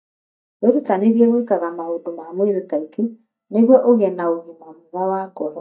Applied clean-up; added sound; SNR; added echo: neural mask model DeepFilterNet 3.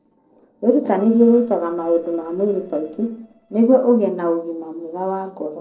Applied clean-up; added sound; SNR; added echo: neural separator model SepFormer DNS4.